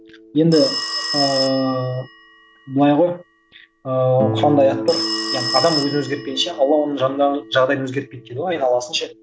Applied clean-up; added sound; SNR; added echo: none; Guitar + Telephone; 8 dB; none.